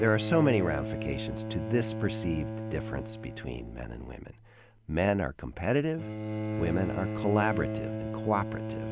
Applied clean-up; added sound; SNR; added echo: none; Bowed string instrument; 4 dB; none.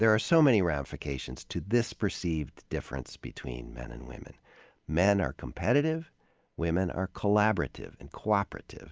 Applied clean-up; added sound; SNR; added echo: none; none; none; none.